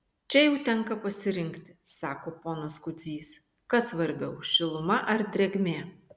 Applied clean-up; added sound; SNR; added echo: none; none; none; none.